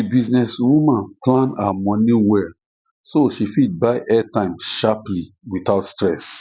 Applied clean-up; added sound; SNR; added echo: none; none; none; none.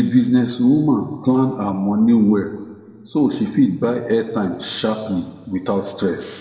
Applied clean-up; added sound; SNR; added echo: none; none; none; reverberation time 1.7 s.